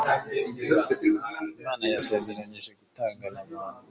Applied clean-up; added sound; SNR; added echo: none; none; none; none.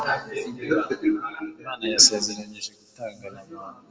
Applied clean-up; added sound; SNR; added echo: none; none; none; reverberation time 0.6 s.